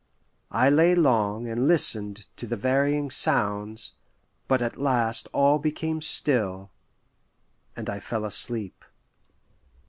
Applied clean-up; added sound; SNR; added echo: none; none; none; none.